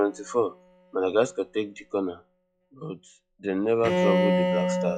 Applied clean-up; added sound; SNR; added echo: classical method log-MMSE.